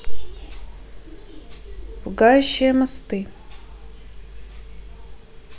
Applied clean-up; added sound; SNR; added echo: none; none; none; none.